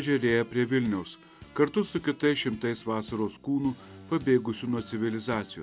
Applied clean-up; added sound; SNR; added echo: none; none; none; none.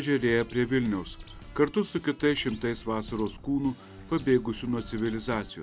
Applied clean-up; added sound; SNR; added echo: none; Bird; 17 dB; none.